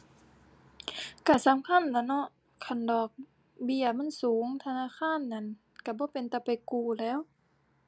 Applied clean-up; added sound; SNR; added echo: none; none; none; none.